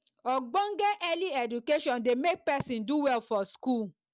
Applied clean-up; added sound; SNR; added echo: none; none; none; none.